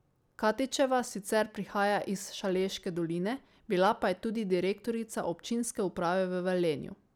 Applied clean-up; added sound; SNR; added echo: none; none; none; none.